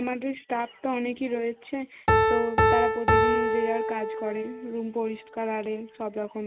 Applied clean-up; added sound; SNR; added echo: none; Piano; -3 dB; none.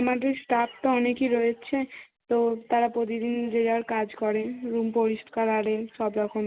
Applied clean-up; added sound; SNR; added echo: none; none; none; none.